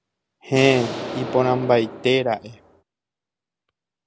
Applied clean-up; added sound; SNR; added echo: none; Explosion; 9 dB; none.